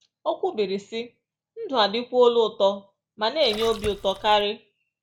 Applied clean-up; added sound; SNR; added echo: none; Splash, splatter; 14 dB; none.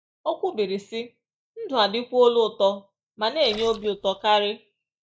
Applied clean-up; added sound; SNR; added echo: neural mask model DeepFilterNet 3.